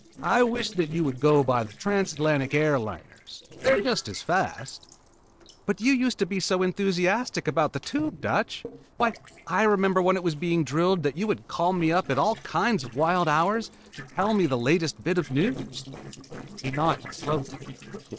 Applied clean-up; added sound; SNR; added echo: neural separator model SepFormer DNS4.